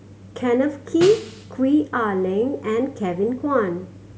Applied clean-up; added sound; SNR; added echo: none; Snare drum; 14 dB; none.